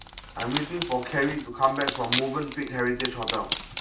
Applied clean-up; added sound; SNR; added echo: none; Wood; 6 dB; reverberation time 0.2 s.